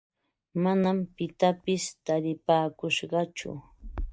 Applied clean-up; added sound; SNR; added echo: neural mask model DeepFilterNet 3.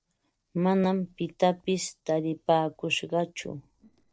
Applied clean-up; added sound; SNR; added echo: neural separator model SepFormer DNS4.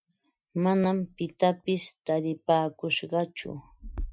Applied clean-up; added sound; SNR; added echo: classical method Wiener filter.